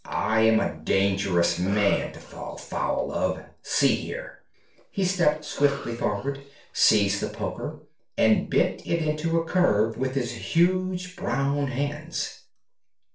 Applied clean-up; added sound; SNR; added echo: neural separator model SepFormer DNS4.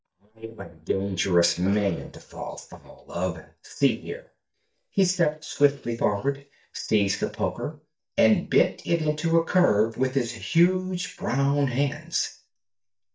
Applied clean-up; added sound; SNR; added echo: neural mask model DeepFilterNet 3.